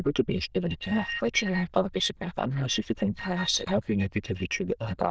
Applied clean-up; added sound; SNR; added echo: neural diffusion model UNIVERSE++.